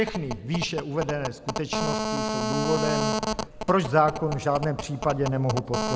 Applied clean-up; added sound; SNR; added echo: none; Telephone; 4 dB; none.